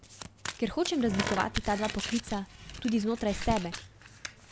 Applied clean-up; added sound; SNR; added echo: none; Tools + Domestic sounds, home sounds; 7 dB; none.